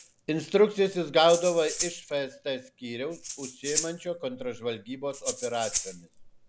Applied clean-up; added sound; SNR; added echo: none; Rattle (instrument); 10 dB; none.